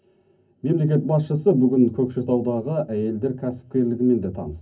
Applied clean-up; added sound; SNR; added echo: none; none; none; reverberation time 0.3 s.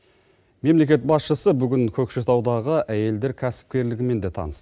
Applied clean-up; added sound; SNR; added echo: none; none; none; none.